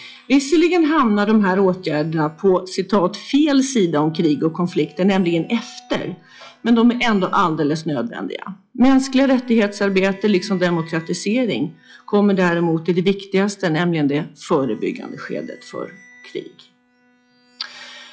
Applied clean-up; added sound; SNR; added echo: classical method log-MMSE.